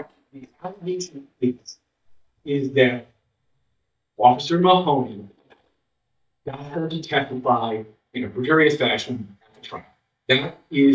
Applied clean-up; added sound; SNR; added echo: neural mask model DeepFilterNet 3.